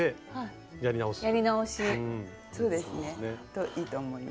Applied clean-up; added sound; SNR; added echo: none; none; none; none.